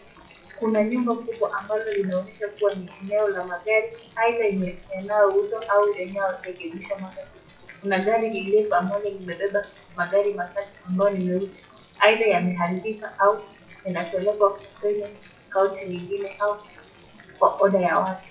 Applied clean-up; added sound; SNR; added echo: classical method WPE with log-MMSE.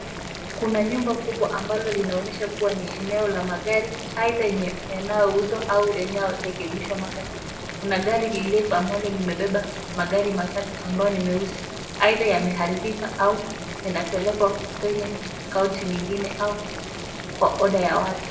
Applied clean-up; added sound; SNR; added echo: none; Boiling; 9 dB; reverberation time 0.7 s.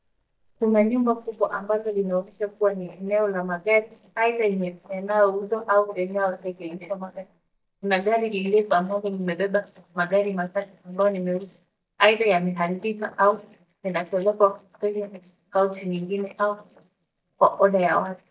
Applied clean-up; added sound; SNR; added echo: neural mask model DeepFilterNet 3.